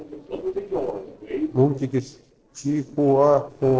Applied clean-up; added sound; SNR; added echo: neural separator model SepFormer DNS4.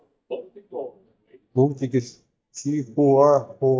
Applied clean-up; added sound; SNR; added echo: neural mask model DeepFilterNet 3.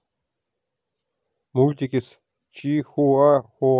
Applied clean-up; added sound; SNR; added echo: none; none; none; none.